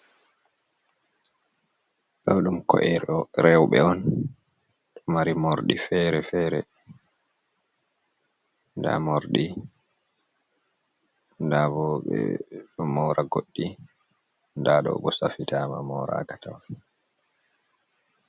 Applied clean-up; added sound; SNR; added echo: none; none; none; none.